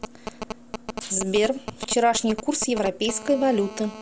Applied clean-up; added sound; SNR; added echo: none; Telephone; 12 dB; none.